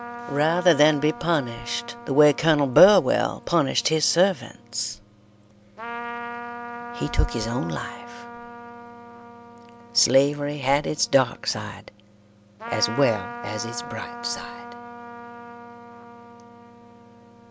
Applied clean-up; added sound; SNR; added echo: none; Trumpet; 13 dB; none.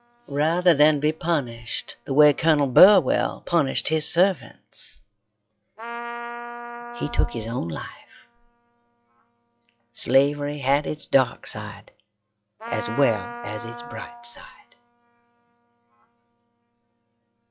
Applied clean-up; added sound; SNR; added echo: classical method log-MMSE.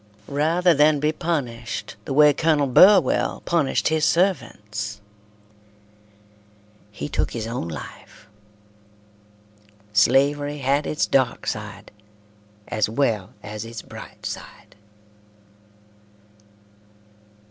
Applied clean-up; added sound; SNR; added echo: none; none; none; none.